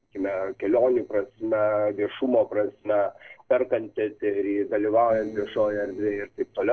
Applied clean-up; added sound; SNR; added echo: neural separator model SepFormer DNS4.